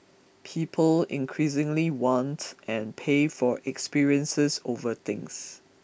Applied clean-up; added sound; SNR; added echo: none; none; none; none.